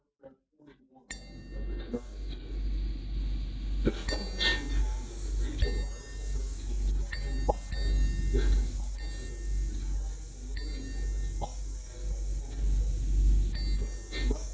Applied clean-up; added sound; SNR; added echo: neural mask model DeepFilterNet 3.